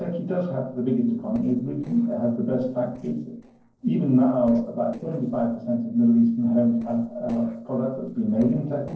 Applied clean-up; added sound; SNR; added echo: neural separator model SepFormer DNS4.